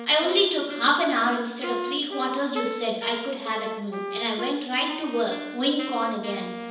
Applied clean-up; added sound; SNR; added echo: none; Wind instrument, woodwind instrument; 9 dB; reverberation time 0.9 s.